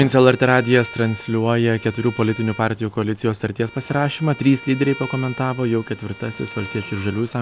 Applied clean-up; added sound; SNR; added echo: none; Bowed string instrument; 18 dB; none.